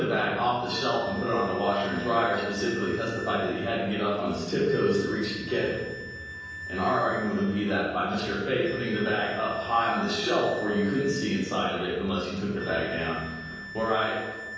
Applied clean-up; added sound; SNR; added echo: none; Wind instrument, woodwind instrument; 14 dB; reverberation time 1.3 s.